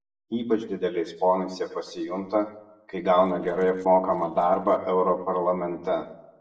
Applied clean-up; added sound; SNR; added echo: neural separator model SepFormer DNS4.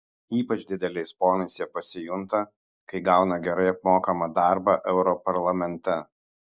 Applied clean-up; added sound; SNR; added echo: none; none; none; none.